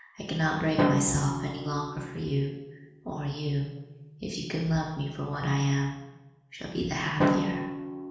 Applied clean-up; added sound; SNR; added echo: none; Drum; 3 dB; reverberation time 1.1 s.